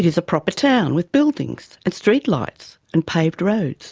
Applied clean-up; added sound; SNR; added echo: none; none; none; none.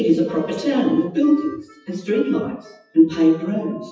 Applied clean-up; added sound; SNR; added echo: classical method WPE with log-MMSE.